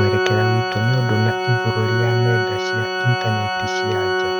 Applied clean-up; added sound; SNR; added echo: none; Organ; 0 dB; none.